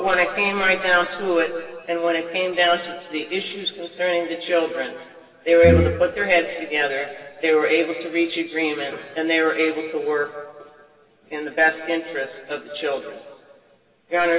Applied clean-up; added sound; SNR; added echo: none; Brass instrument; -1 dB; reverberation time 2.0 s.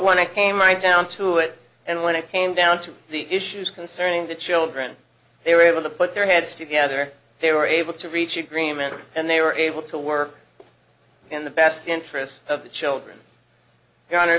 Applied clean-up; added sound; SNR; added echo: none; none; none; none.